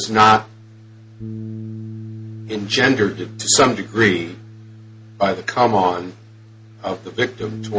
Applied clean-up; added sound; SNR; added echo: none; Bass guitar; 14 dB; none.